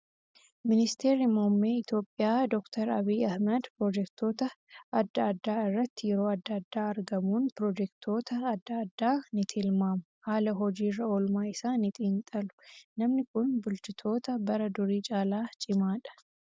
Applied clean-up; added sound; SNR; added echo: none; none; none; none.